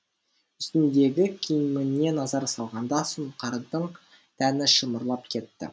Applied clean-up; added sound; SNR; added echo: none; none; none; none.